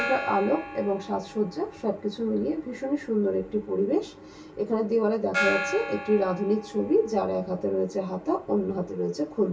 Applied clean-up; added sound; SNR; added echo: none; Gong; 10 dB; reverberation time 0.2 s.